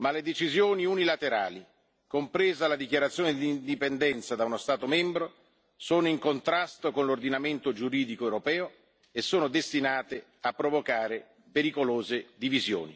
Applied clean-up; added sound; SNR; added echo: none; none; none; none.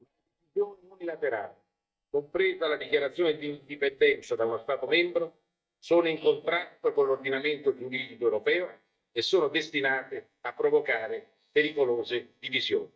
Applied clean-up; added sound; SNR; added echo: neural mask model DeepFilterNet 3.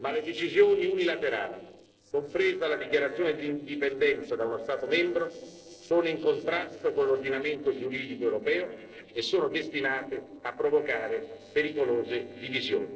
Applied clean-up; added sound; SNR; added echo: neural separator model SepFormer DNS4.